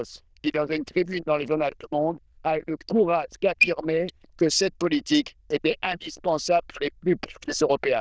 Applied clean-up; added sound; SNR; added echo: neural diffusion model UNIVERSE++.